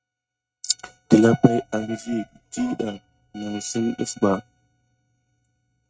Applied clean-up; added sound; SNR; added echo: neural mask model RNNoise.